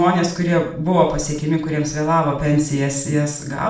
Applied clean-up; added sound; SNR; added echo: none; none; none; reverberation time 0.5 s.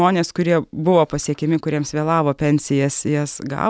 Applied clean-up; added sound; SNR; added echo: none; none; none; none.